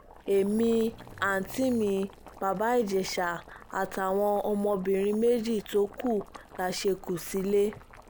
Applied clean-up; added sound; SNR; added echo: none; Bass guitar + Boiling; 20 dB; none.